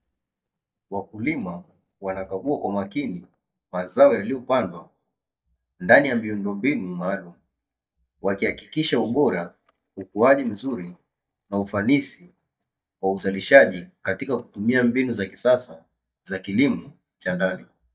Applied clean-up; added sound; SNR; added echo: neural mask model DeepFilterNet 3.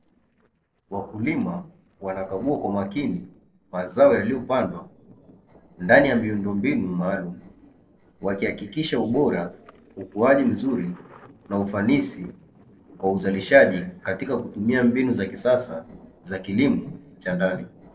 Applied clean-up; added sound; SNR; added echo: neural separator model SepFormer DNS4.